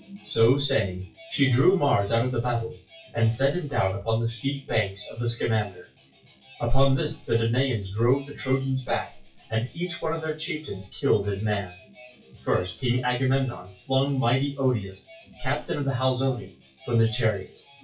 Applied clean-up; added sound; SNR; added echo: classical method WPE with log-MMSE.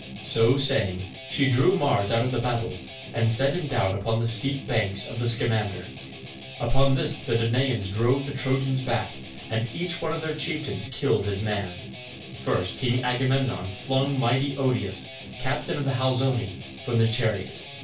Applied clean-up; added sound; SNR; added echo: none; Guitar; 14 dB; reverberation time 0.2 s.